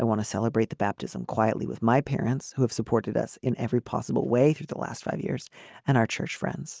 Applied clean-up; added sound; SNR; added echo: none; none; none; none.